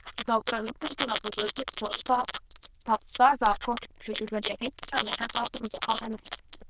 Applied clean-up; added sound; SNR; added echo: neural diffusion model UNIVERSE++.